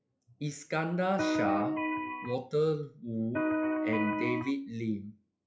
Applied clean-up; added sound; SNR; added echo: classical method log-MMSE.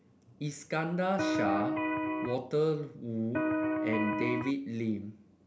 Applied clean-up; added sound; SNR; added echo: none; Electric guitar; -3 dB; none.